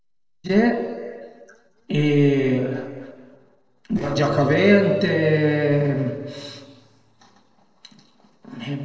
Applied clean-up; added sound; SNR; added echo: neural separator model SepFormer DNS4.